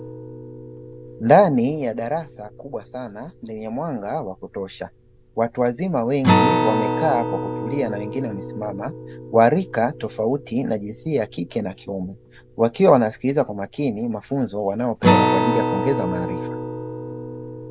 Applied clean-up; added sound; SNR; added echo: none; Acoustic guitar; 3 dB; none.